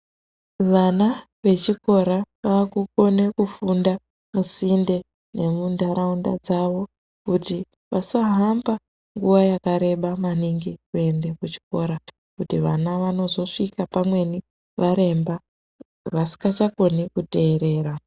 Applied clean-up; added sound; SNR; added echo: none; none; none; none.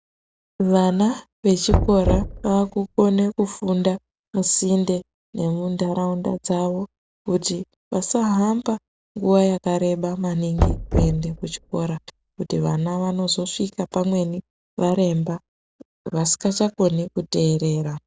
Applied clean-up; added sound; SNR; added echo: none; Knock; 4 dB; none.